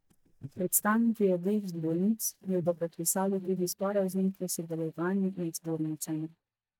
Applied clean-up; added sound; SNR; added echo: neural mask model DeepFilterNet 3.